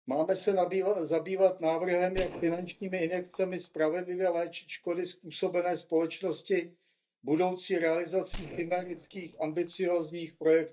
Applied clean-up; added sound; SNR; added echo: neural mask model DeepFilterNet 3.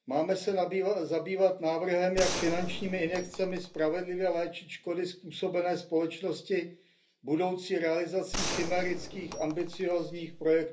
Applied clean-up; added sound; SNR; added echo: none; Gunshot, gunfire; 7 dB; reverberation time 0.3 s.